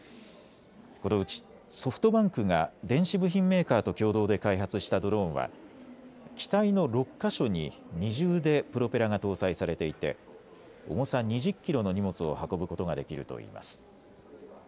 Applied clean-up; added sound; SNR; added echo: none; none; none; none.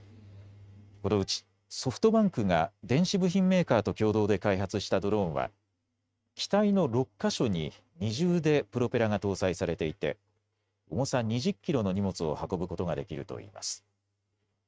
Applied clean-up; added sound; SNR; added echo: neural mask model RNNoise.